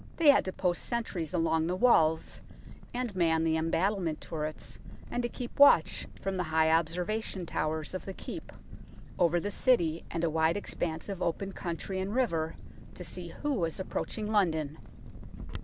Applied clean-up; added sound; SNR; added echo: none; Crackle; 12 dB; none.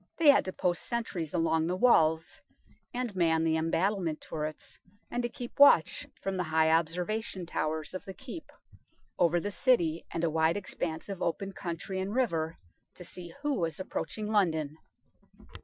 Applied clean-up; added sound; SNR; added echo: classical method Wiener filter.